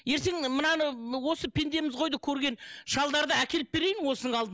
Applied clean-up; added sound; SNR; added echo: none; none; none; none.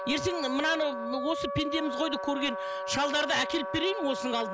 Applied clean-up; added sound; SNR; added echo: none; Wind instrument, woodwind instrument; 4 dB; none.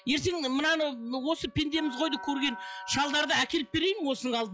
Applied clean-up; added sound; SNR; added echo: classical method log-MMSE.